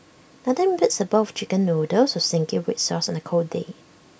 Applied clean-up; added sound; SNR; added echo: none; none; none; none.